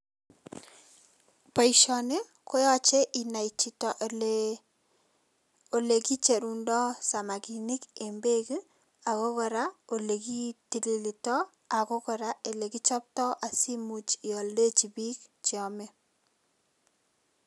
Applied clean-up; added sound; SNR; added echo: none; none; none; none.